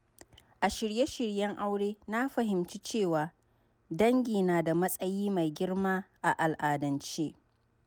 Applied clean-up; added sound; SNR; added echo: none; none; none; none.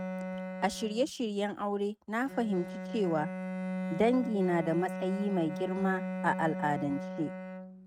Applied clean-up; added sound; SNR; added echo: neural mask model RNNoise.